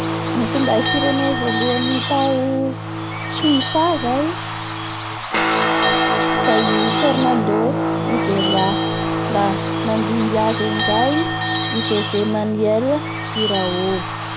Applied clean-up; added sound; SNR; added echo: none; Guitar + Bird / Bell; 0 dB; none.